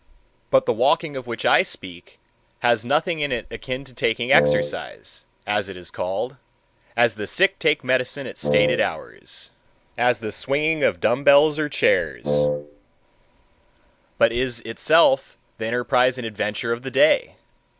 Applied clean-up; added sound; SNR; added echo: none; Wind instrument, woodwind instrument; 0 dB; none.